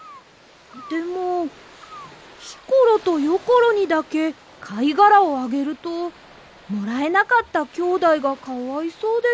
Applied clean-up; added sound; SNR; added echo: none; none; none; none.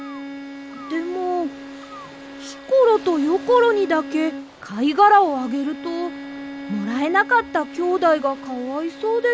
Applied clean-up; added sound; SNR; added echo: none; Bowed string instrument; 14 dB; none.